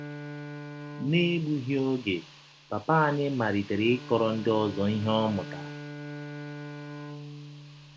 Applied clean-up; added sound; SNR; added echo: none; Bowed string instrument; 13 dB; none.